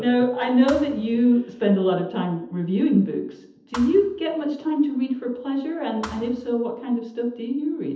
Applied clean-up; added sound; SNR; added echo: none; Thump, thud; 18 dB; reverberation time 0.8 s.